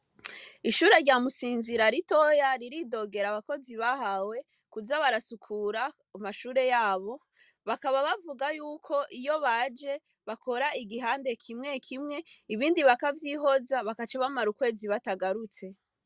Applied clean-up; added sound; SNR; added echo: none; none; none; none.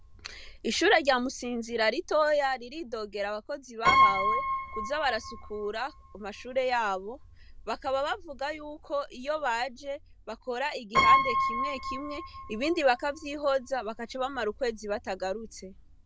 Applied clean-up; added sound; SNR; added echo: none; Piano; 2 dB; none.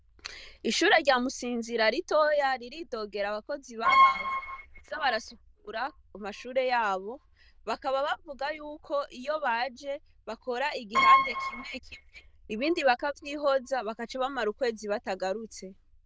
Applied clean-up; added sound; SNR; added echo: neural diffusion model UNIVERSE++.